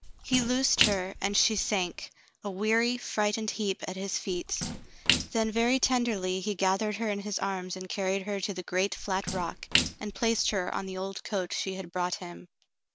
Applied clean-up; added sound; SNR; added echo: none; Splash, splatter; 7 dB; none.